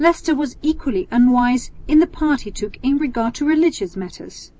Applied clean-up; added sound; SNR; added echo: none; Wind; 16 dB; none.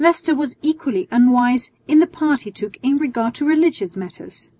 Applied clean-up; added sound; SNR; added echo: none; none; none; none.